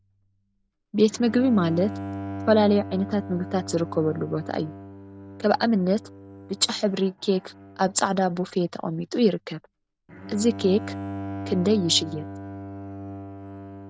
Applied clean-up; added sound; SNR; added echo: none; Bowed string instrument; 12 dB; none.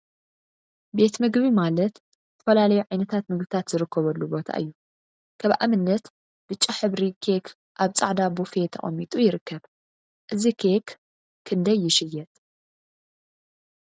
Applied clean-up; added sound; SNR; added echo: none; none; none; none.